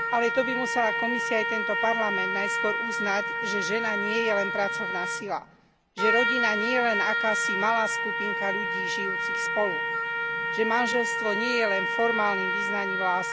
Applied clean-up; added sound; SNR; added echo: none; Trumpet; -1 dB; none.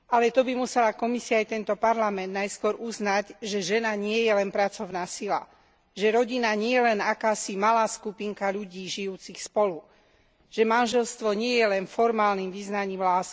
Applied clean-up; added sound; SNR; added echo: none; none; none; none.